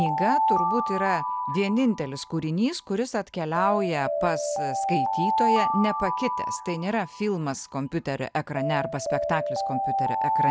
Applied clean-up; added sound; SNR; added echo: none; Alarm; 0 dB; none.